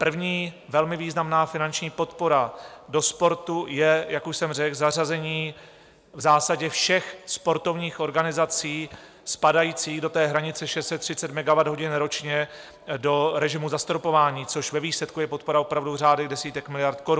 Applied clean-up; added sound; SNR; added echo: none; none; none; none.